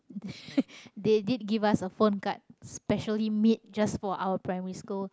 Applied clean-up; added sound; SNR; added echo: none; none; none; none.